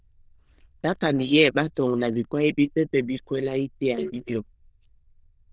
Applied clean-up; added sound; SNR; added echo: neural diffusion model UNIVERSE++.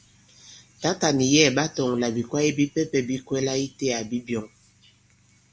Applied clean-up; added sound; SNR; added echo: none; none; none; none.